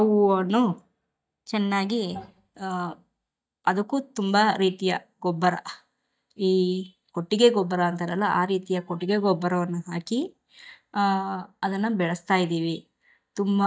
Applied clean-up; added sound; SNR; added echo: neural mask model DeepFilterNet 3.